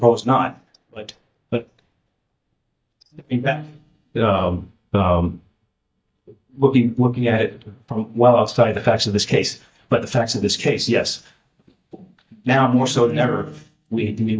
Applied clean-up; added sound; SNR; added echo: neural mask model DeepFilterNet 3.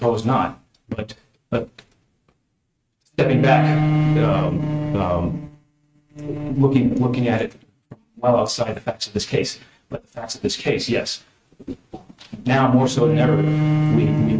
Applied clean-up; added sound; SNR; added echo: neural mask model RNNoise.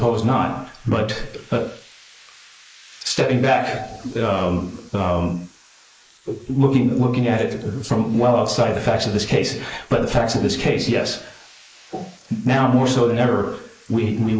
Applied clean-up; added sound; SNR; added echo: neural mask model Resemble Enhance denoiser.